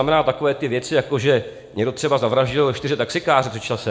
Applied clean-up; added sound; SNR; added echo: none; none; none; reverberation time 1.3 s.